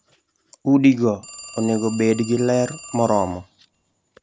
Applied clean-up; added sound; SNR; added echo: none; Telephone; 19 dB; none.